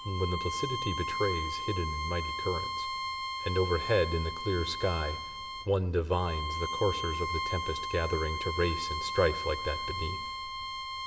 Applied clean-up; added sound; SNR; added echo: none; Bowed string instrument; 4 dB; reverberation time 1.7 s.